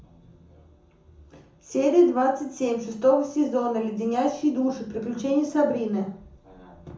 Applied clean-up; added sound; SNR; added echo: none; none; none; reverberation time 0.6 s.